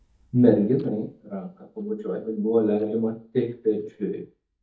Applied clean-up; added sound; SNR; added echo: neural mask model DeepFilterNet 3.